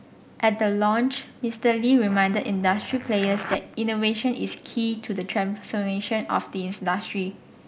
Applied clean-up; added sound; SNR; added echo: none; Zipper (clothing); 13 dB; none.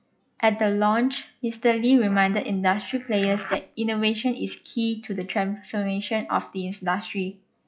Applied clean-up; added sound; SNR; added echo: classical method log-MMSE.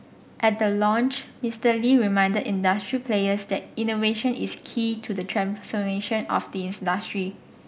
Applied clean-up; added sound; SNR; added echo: none; none; none; none.